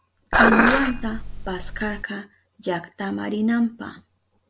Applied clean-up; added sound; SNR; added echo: none; Dishes, pots, and pans; -4 dB; none.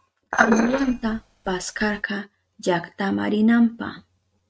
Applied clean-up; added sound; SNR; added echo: neural mask model RNNoise.